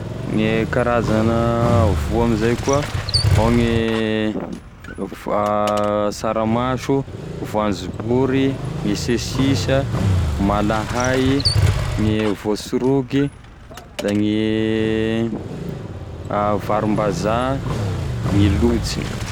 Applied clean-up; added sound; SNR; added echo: none; Motorcycle; 3 dB; none.